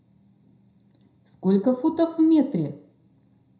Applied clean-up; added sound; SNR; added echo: none; none; none; reverberation time 0.4 s.